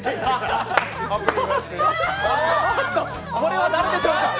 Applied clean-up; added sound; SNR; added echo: none; none; none; none.